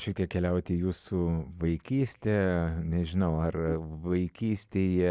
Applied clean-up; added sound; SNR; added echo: none; none; none; none.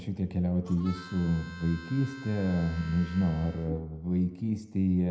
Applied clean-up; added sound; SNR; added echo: none; Harmonica; 19 dB; reverberation time 0.8 s.